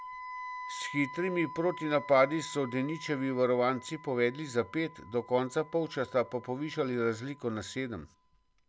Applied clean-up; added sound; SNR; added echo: none; Wind instrument, woodwind instrument; 15 dB; none.